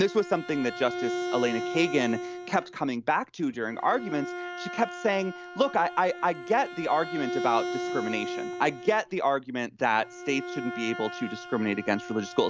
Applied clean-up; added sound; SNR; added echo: none; Bowed string instrument; 8 dB; none.